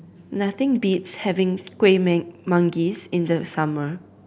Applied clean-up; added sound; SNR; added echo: none; none; none; none.